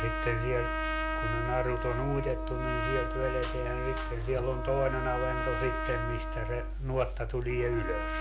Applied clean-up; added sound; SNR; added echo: none; Trumpet; 5 dB; none.